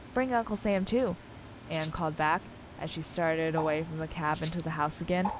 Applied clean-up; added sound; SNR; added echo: none; Rattle (instrument) + Bird; 12 dB; none.